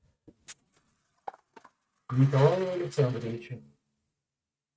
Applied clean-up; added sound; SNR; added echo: neural mask model RNNoise.